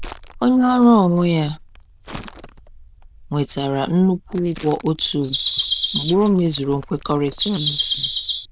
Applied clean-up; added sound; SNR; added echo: neural diffusion model UNIVERSE++.